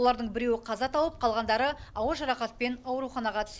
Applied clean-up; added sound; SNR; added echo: none; none; none; none.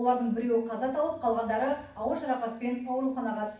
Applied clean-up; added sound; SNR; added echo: none; none; none; reverberation time 0.6 s.